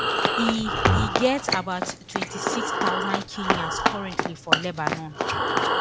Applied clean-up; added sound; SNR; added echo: none; Breathing + Run; -5 dB; none.